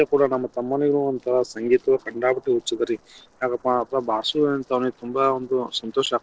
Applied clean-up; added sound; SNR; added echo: neural separator model SepFormer DNS4.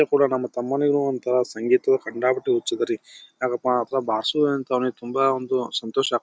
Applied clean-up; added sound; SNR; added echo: none; none; none; none.